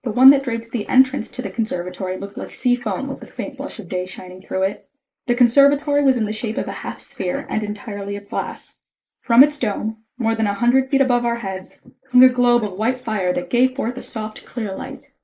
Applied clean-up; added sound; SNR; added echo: neural mask model Resemble Enhance denoiser.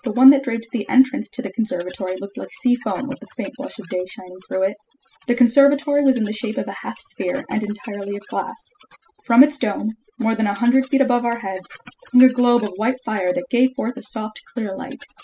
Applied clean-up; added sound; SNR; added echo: classical method spectral subtraction.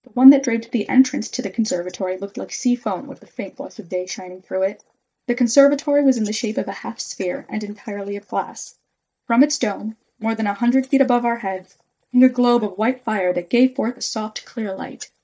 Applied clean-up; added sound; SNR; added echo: neural mask model DeepFilterNet 3.